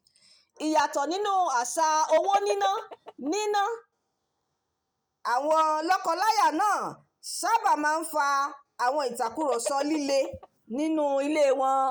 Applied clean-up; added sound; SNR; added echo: none; Chicken, rooster; 13 dB; none.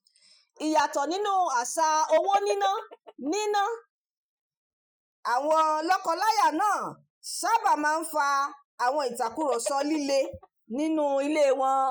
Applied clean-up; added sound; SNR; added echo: classical method Wiener filter.